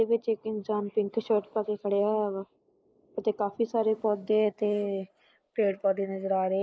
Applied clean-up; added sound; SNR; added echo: neural mask model Resemble Enhance denoiser.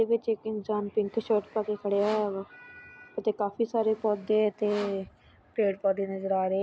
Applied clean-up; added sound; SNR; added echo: none; Sawing; 20 dB; none.